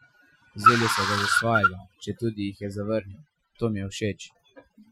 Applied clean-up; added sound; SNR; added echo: classical method Wiener filter.